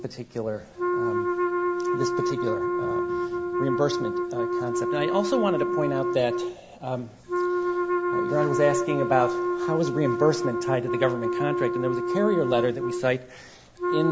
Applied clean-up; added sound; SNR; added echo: none; Wind instrument, woodwind instrument; -1 dB; none.